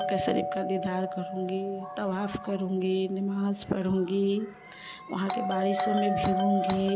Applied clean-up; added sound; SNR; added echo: none; Doorbell; 4 dB; none.